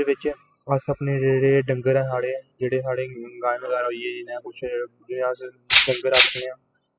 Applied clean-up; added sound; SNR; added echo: classical method spectral subtraction.